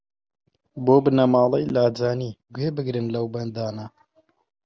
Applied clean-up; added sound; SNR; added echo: none; none; none; none.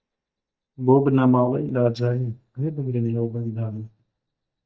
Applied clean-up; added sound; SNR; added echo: neural mask model DeepFilterNet 3.